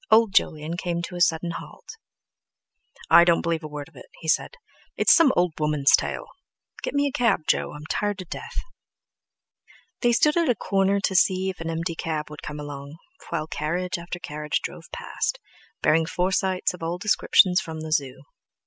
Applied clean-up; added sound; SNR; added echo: none; none; none; none.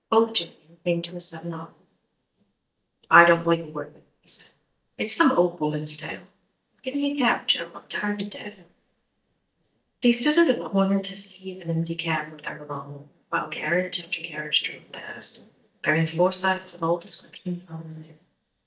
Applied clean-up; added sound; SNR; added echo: neural mask model DeepFilterNet 3.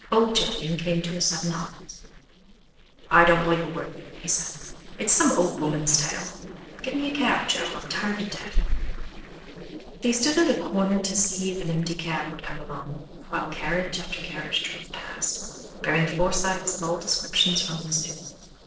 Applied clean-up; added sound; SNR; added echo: neural separator model SepFormer DNS4.